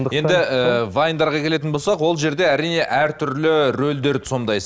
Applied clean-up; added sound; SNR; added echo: none; none; none; none.